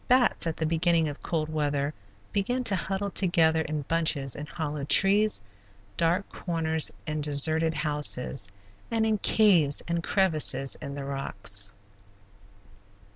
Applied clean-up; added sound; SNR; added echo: none; none; none; none.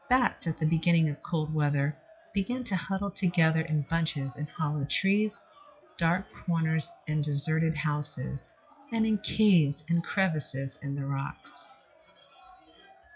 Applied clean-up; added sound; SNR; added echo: classical method WPE with log-MMSE.